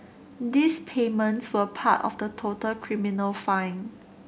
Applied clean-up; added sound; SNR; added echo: none; none; none; none.